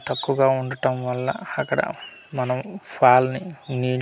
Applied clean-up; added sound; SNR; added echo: none; none; none; none.